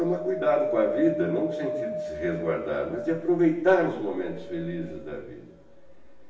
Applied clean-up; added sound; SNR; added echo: none; Wind; 7 dB; reverberation time 0.8 s.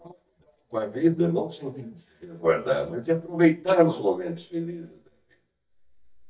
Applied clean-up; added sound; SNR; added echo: neural mask model DeepFilterNet 3.